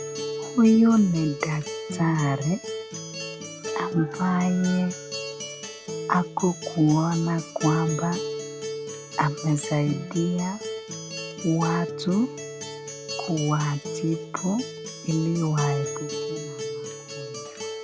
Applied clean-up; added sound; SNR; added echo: none; Acoustic guitar; 8 dB; none.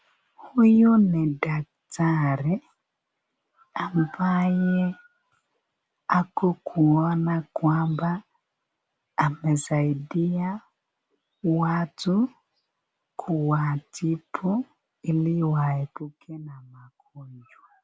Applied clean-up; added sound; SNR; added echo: none; none; none; none.